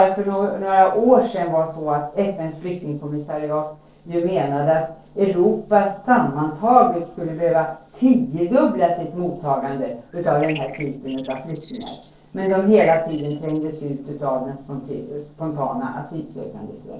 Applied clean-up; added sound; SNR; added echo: neural separator model SepFormer DNS4.